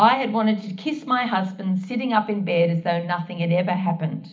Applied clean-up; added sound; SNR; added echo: none; none; none; reverberation time 0.4 s.